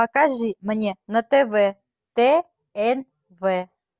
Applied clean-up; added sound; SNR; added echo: none; none; none; none.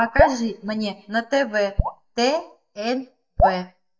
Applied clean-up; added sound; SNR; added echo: neural mask model DeepFilterNet 3.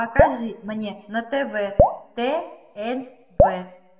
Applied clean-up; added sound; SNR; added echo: none; Drip; -4 dB; reverberation time 0.8 s.